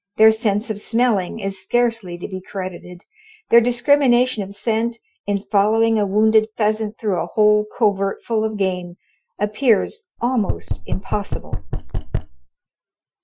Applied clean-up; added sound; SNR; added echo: classical method Wiener filter.